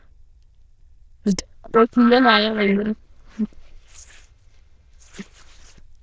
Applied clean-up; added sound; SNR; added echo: neural diffusion model UNIVERSE++.